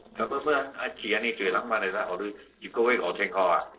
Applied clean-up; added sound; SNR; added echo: neural separator model SepFormer DNS4.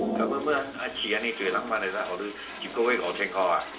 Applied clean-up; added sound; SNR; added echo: none; Toilet flush; 8 dB; reverberation time 0.2 s.